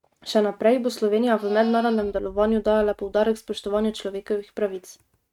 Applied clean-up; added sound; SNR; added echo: neural mask model RNNoise.